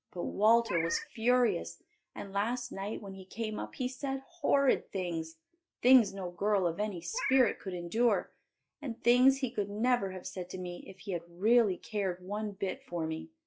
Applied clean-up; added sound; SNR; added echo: classical method log-MMSE.